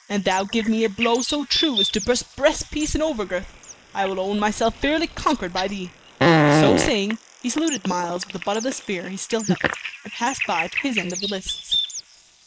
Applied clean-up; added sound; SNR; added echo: neural mask model Resemble Enhance denoiser.